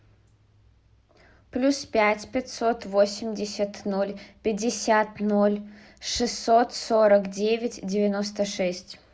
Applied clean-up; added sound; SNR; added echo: none; none; none; none.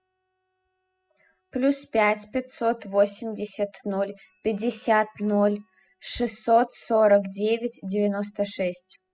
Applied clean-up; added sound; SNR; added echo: classical method spectral subtraction.